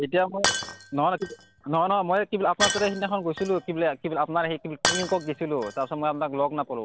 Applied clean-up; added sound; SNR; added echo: none; Shatter; 7 dB; none.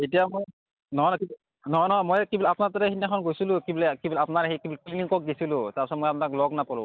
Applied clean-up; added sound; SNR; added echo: none; none; none; none.